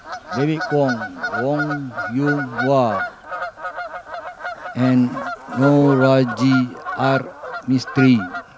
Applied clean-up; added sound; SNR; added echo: none; Bird vocalization, bird call, bird song / Fowl; 8 dB; none.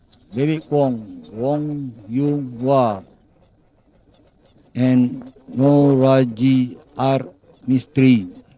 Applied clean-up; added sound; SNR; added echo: neural separator model SepFormer DNS4.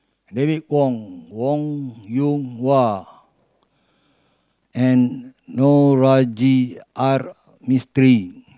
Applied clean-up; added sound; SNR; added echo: none; none; none; none.